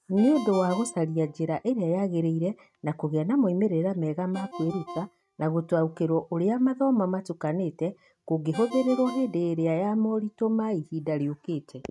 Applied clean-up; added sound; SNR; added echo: neural mask model RNNoise.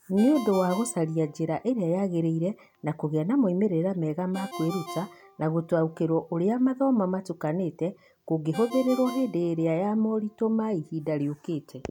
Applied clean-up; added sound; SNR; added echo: none; Ringtone; 18 dB; none.